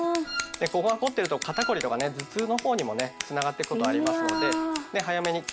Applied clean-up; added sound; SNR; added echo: none; Wind instrument, woodwind instrument + Scissors; 9 dB; none.